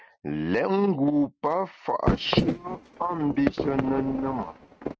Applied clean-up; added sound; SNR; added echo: neural mask model RNNoise.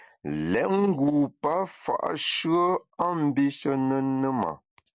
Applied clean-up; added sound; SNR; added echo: none; none; none; none.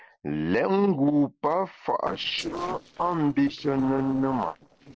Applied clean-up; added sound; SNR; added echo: neural separator model SepFormer DNS4.